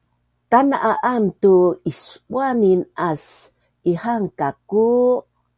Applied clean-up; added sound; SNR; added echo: none; none; none; none.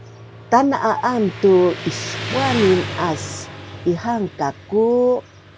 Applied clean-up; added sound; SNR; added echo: none; Motorcycle; 11 dB; none.